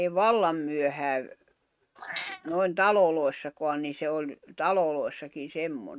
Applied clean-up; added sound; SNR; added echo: neural mask model RNNoise.